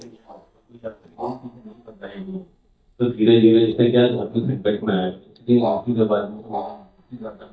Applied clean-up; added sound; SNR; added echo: neural mask model DeepFilterNet 3.